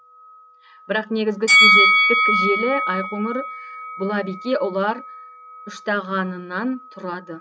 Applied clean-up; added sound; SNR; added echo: none; Bell; -4 dB; none.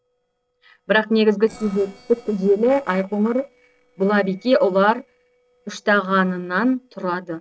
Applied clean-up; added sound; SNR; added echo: neural separator model SepFormer DNS4.